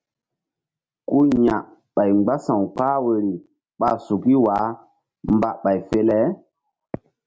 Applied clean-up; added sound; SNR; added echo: none; none; none; none.